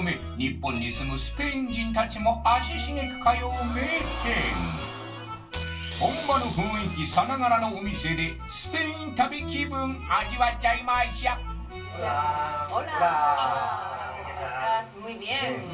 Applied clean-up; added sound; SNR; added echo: none; Fart; 17 dB; reverberation time 0.2 s.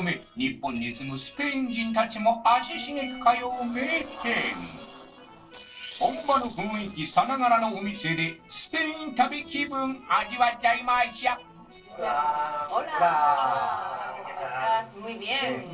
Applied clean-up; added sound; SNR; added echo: neural separator model SepFormer DNS4.